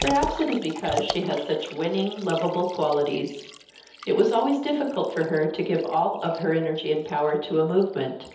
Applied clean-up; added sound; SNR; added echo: none; Liquid; 14 dB; reverberation time 0.8 s.